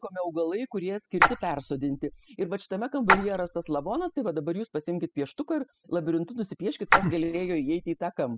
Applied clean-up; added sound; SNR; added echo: classical method spectral subtraction.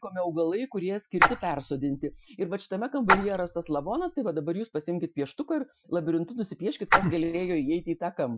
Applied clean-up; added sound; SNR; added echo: classical method Wiener filter.